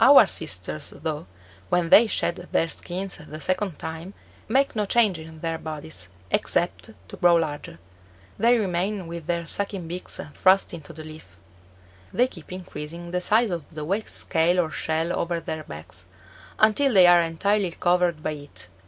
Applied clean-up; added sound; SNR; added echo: none; none; none; none.